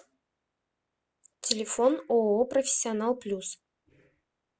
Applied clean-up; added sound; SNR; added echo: none; none; none; none.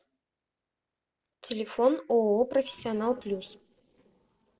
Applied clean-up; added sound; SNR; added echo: neural separator model SepFormer DNS4.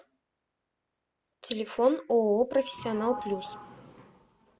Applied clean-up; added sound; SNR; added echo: none; Sliding door / Doorbell; 13 dB; none.